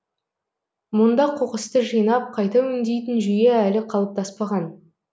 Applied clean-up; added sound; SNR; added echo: none; none; none; none.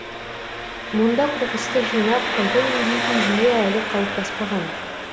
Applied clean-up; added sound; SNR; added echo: none; Engine; 3 dB; none.